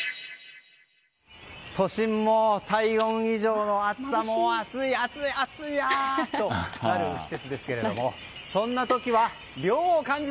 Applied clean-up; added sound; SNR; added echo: none; none; none; none.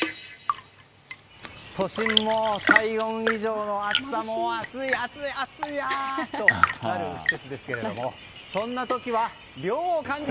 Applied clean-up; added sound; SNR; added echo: none; Tap / Fill (with liquid) / Trickle, dribble / Chirp, tweet / Engine; 1 dB; none.